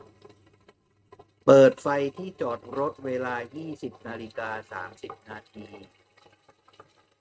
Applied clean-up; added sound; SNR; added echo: neural mask model RNNoise.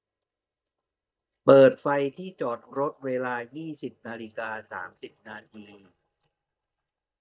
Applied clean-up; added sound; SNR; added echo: neural mask model DeepFilterNet 3.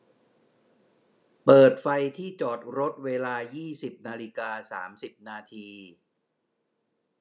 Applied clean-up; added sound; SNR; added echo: none; none; none; none.